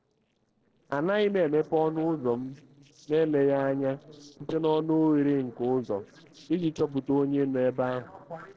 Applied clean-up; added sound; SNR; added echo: neural separator model SepFormer DNS4.